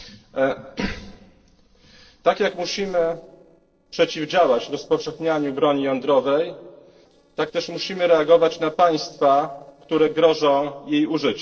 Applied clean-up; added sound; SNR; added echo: neural separator model SepFormer DNS4.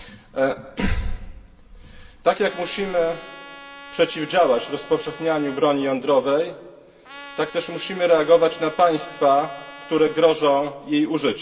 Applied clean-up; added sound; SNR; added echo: none; Trumpet; 19 dB; reverberation time 1.4 s.